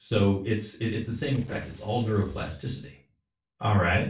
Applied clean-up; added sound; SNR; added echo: neural separator model SepFormer DNS4.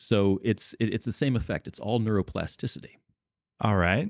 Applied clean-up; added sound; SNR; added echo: none; none; none; none.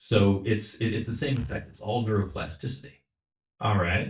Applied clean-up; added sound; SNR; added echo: neural mask model DeepFilterNet 3.